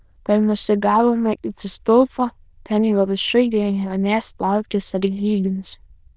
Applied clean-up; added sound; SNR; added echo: neural diffusion model UNIVERSE++.